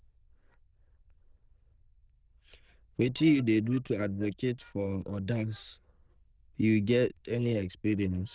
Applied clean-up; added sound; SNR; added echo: neural diffusion model UNIVERSE++.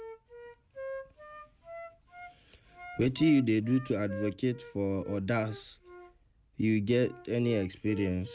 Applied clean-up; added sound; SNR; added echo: none; Wind instrument, woodwind instrument; 16 dB; none.